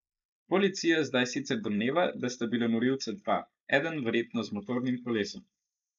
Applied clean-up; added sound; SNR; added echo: neural mask model Resemble Enhance denoiser.